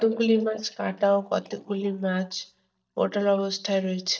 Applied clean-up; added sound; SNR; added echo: neural mask model DeepFilterNet 3.